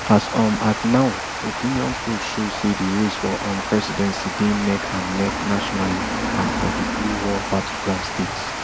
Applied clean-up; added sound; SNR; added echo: none; Water; 3 dB; none.